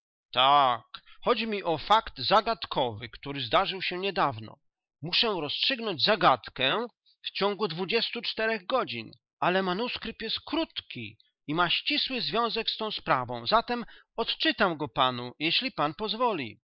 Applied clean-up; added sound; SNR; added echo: neural mask model Resemble Enhance denoiser.